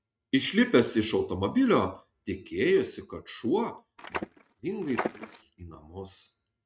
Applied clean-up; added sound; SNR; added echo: neural mask model RNNoise.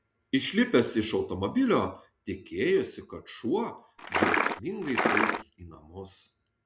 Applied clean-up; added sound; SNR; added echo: none; Liquid; -3 dB; none.